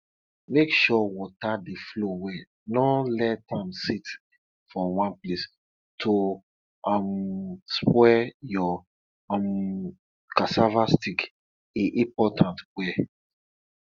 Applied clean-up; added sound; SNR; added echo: none; none; none; none.